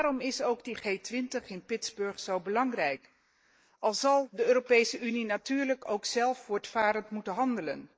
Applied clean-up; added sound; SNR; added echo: neural mask model Resemble Enhance denoiser.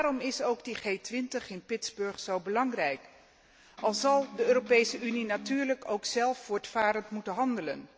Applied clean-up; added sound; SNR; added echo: none; Electric guitar; 14 dB; none.